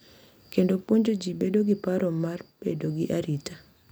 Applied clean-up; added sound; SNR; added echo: none; none; none; none.